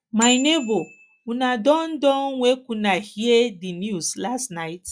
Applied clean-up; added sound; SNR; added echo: classical method log-MMSE.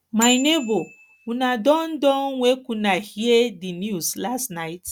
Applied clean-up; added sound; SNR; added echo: none; Bicycle bell; 14 dB; none.